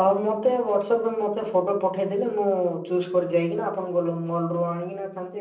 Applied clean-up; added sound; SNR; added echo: none; none; none; reverberation time 0.6 s.